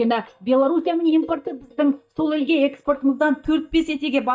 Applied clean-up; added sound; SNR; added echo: neural mask model DeepFilterNet 3.